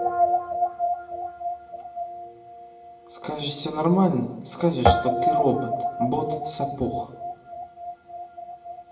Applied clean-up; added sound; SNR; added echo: none; Guitar; -1 dB; reverberation time 0.8 s.